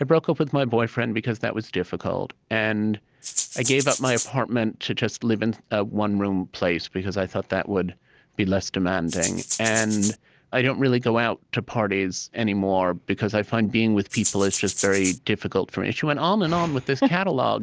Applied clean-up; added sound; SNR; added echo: none; Rattle (instrument); 6 dB; none.